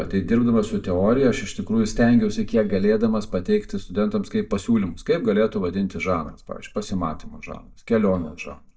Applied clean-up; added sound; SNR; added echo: neural mask model DeepFilterNet 3.